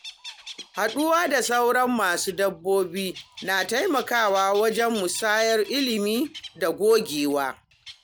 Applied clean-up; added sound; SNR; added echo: none; Bird; 19 dB; none.